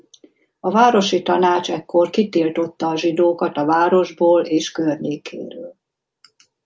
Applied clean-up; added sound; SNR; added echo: none; none; none; none.